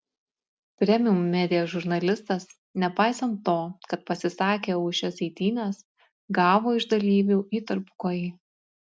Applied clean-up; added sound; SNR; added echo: none; none; none; none.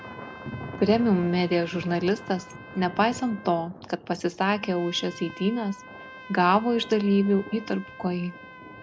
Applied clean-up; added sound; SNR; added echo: none; Trumpet + Thunder; 15 dB; none.